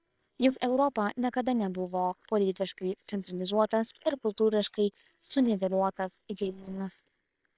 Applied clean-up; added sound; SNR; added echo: neural separator model SepFormer WHAM!.